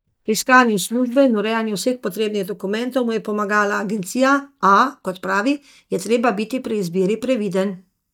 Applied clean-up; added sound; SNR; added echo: neural mask model DeepFilterNet 3.